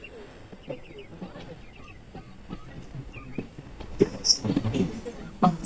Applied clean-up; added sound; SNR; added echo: neural mask model DeepFilterNet 3.